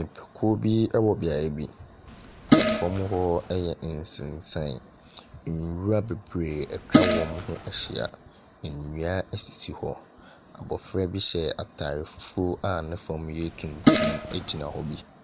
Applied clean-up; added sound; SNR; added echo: none; Fart; -4 dB; none.